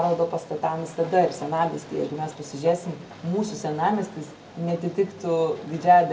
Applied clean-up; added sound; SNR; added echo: none; Train; 19 dB; reverberation time 0.2 s.